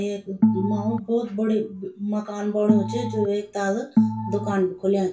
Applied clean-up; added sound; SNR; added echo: none; Organ; 0 dB; reverberation time 0.2 s.